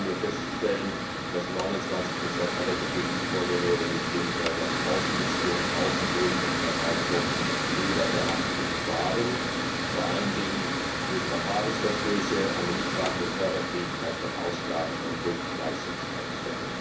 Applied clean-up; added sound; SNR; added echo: none; Mechanical fan; -3 dB; reverberation time 0.7 s.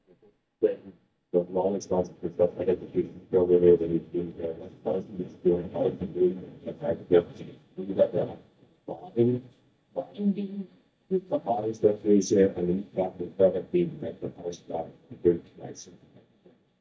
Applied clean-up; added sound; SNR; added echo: neural mask model DeepFilterNet 3.